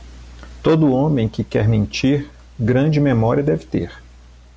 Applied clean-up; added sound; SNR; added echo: none; none; none; none.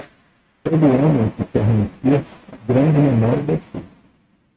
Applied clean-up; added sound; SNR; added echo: neural mask model RNNoise.